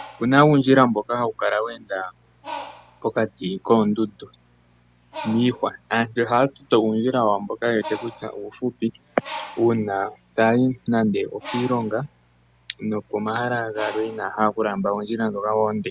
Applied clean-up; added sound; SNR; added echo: none; Bird; 19 dB; none.